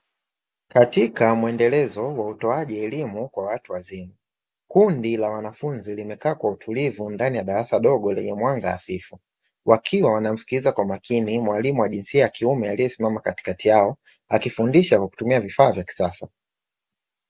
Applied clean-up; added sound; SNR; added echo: none; none; none; none.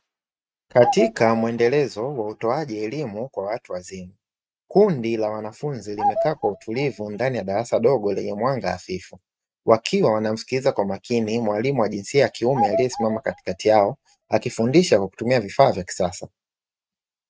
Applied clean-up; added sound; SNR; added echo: neural mask model RNNoise.